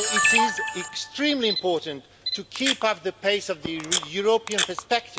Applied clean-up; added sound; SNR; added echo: none; Camera; 1 dB; none.